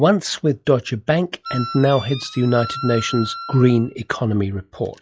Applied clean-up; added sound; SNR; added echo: classical method log-MMSE.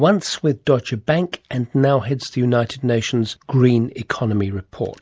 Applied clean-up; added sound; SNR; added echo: none; none; none; none.